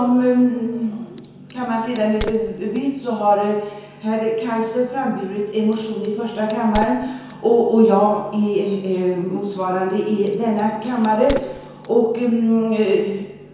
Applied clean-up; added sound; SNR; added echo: none; Crack; 18 dB; reverberation time 1.0 s.